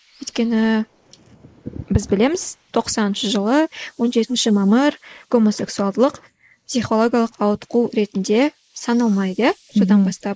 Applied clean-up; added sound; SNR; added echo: neural mask model Resemble Enhance denoiser.